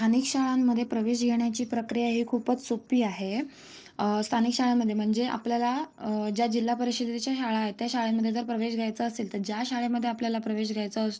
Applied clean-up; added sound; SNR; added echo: neural separator model SepFormer DNS4.